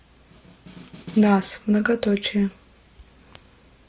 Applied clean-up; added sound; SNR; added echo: none; Snare drum; 19 dB; none.